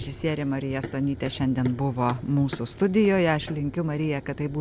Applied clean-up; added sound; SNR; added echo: none; Run; 14 dB; none.